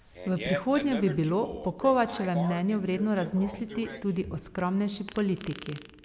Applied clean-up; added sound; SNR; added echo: none; Fart; 12 dB; none.